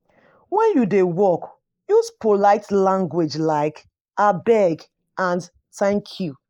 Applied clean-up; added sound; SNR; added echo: neural mask model Resemble Enhance denoiser.